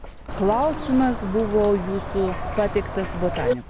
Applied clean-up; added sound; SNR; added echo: none; Bird; 5 dB; none.